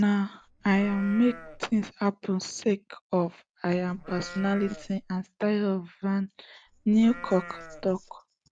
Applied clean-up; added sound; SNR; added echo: none; Livestock, farm animals, working animals; 17 dB; none.